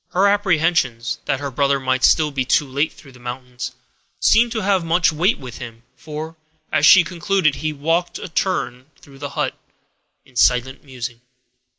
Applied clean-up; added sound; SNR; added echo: none; none; none; none.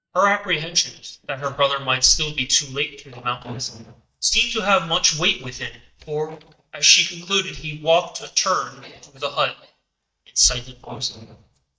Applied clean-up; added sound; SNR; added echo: neural mask model DeepFilterNet 3.